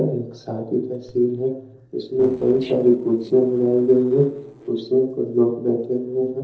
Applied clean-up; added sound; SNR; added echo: neural separator model SepFormer DNS4.